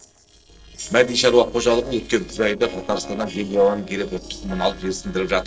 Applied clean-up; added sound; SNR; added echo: neural separator model SepFormer DNS4.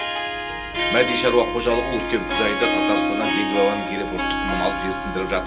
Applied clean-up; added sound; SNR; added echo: none; Harp; 0 dB; reverberation time 0.2 s.